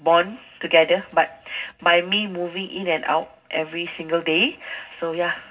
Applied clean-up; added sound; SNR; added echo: none; none; none; reverberation time 0.4 s.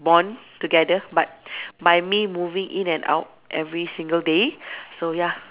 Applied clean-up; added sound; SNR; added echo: none; none; none; none.